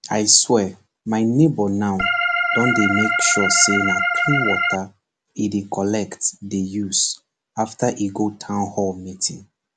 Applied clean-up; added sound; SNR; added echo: none; Organ; -2 dB; none.